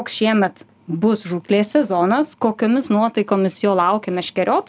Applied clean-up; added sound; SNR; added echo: none; none; none; none.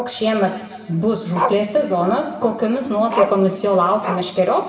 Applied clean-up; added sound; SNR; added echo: none; Growling; 8 dB; reverberation time 1.8 s.